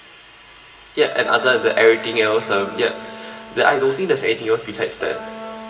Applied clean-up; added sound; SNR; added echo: none; Wind instrument, woodwind instrument; 16 dB; reverberation time 2.3 s.